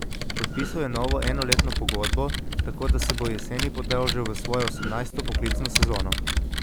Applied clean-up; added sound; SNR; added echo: none; Computer keyboard; -5 dB; none.